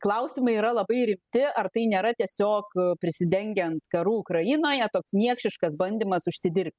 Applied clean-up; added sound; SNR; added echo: none; none; none; none.